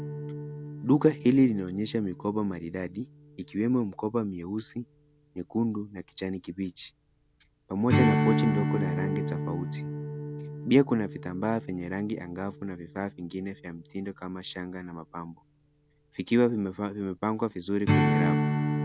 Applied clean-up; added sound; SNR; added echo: none; Strum; 2 dB; none.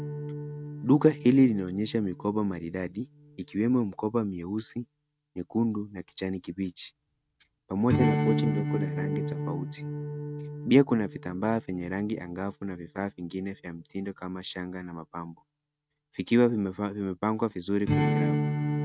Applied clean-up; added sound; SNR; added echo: neural mask model RNNoise.